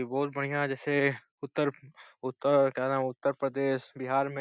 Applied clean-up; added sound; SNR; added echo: none; none; none; none.